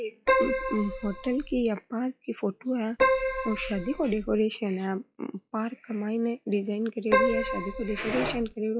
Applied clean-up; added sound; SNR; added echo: classical method log-MMSE.